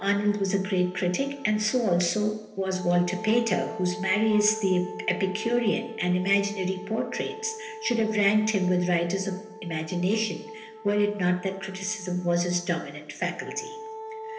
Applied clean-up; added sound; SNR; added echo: none; Wind instrument, woodwind instrument; 14 dB; reverberation time 0.8 s.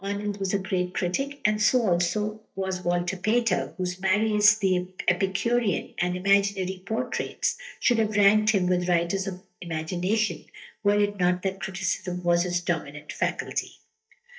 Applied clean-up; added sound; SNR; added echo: neural mask model DeepFilterNet 3.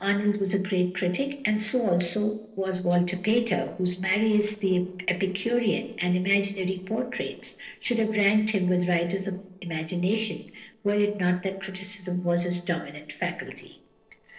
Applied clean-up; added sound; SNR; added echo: neural separator model SepFormer DNS4.